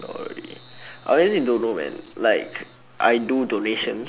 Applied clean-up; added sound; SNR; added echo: none; none; none; none.